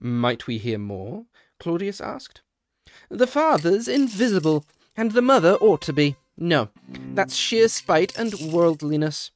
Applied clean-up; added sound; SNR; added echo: neural mask model RNNoise.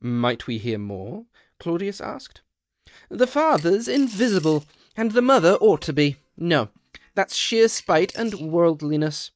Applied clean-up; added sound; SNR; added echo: neural mask model DeepFilterNet 3.